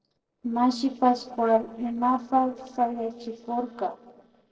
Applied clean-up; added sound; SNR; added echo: neural separator model SepFormer DNS4.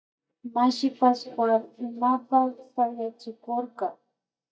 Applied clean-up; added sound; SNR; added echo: neural mask model DeepFilterNet 3.